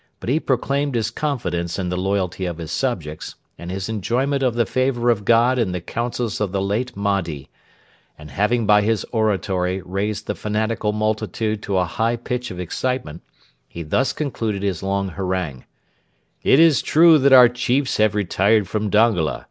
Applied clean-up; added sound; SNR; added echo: none; none; none; none.